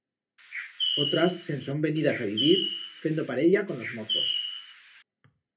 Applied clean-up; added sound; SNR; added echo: none; Bird; 3 dB; reverberation time 0.3 s.